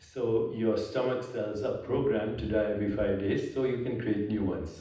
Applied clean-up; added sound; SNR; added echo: none; none; none; reverberation time 0.9 s.